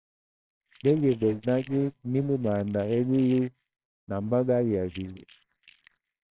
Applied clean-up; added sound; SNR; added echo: neural separator model SepFormer WHAMR!.